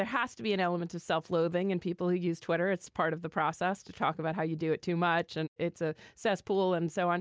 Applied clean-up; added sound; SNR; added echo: none; none; none; none.